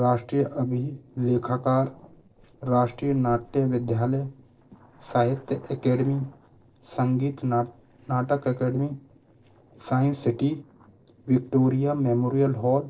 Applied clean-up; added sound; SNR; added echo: neural separator model SepFormer DNS4.